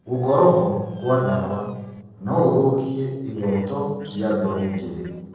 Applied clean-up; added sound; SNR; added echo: neural separator model SepFormer DNS4.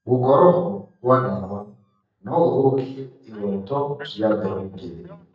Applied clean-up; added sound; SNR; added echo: neural mask model DeepFilterNet 3.